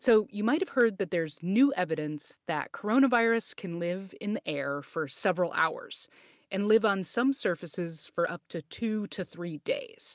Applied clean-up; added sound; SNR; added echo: none; none; none; none.